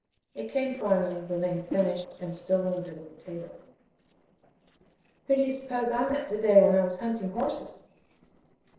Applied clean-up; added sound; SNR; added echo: neural separator model SepFormer DNS4.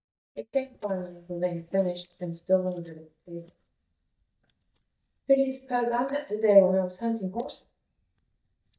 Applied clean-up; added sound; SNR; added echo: neural mask model DeepFilterNet 3.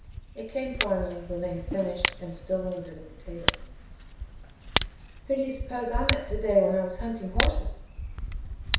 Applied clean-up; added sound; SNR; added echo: none; Tick; 1 dB; reverberation time 0.7 s.